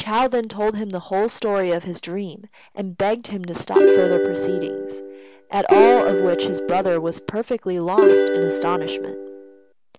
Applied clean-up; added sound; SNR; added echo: none; Plucked string instrument; -5 dB; none.